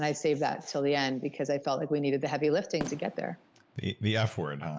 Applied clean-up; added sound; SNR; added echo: none; Fireworks; 19 dB; none.